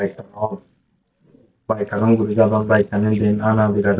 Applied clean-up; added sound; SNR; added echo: neural mask model DeepFilterNet 3.